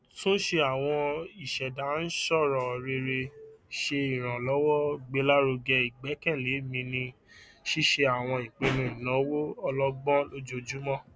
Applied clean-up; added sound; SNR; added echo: none; none; none; none.